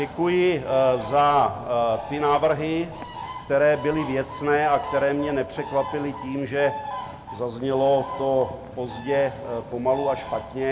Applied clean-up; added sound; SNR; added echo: none; Bird; 13 dB; reverberation time 1.0 s.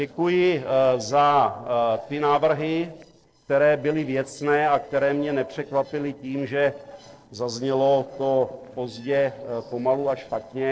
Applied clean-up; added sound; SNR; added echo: neural separator model SepFormer DNS4.